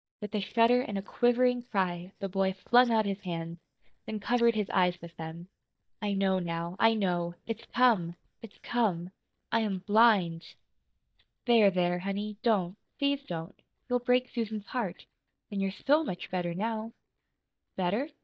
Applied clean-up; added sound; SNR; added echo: neural mask model DeepFilterNet 3.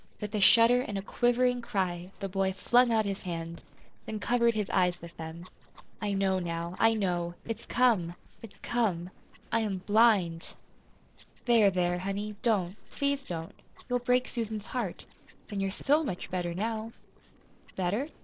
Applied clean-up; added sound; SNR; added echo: neural separator model SepFormer DNS4.